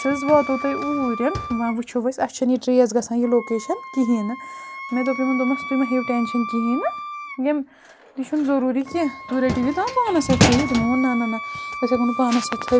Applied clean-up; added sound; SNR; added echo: none; Wind instrument, woodwind instrument; 12 dB; none.